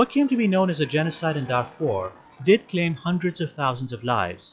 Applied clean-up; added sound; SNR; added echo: classical method log-MMSE.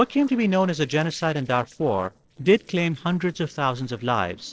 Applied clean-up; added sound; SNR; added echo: neural separator model SepFormer DNS4.